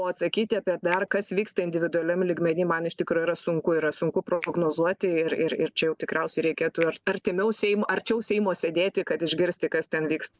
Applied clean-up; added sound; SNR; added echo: none; Finger snapping; 14 dB; none.